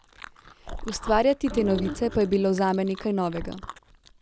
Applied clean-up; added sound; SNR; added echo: none; Organ + Chewing, mastication; 11 dB; none.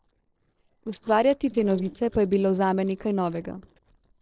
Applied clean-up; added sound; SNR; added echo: neural separator model SepFormer DNS4.